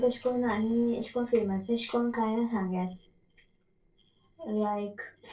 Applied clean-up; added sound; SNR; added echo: neural separator model SepFormer DNS4.